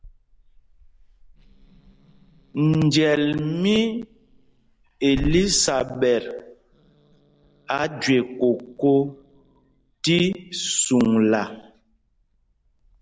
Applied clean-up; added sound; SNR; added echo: none; Growling / Hiss; 17 dB; none.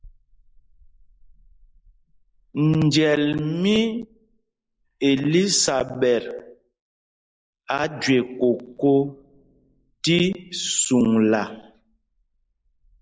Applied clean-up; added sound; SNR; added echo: neural mask model Resemble Enhance denoiser.